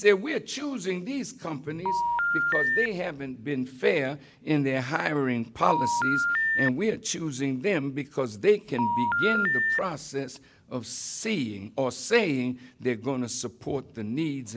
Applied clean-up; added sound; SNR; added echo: none; Telephone; -2 dB; none.